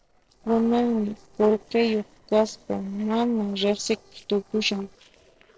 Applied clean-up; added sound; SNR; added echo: neural separator model SepFormer DNS4.